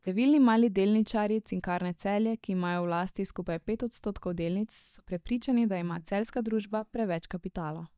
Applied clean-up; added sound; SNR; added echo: neural mask model DeepFilterNet 3.